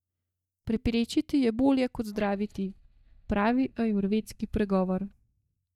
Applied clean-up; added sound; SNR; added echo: neural mask model DeepFilterNet 3.